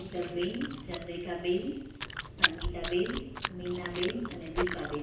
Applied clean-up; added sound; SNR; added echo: none; Chewing, mastication; -2 dB; reverberation time 0.9 s.